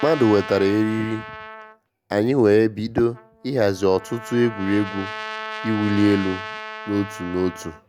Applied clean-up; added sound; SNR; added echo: none; Trumpet; 13 dB; none.